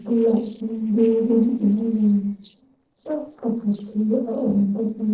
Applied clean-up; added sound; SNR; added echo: neural separator model SepFormer DNS4.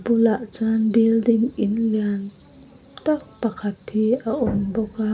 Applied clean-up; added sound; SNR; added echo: none; none; none; none.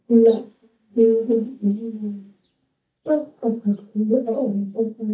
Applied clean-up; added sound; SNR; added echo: neural mask model DeepFilterNet 3.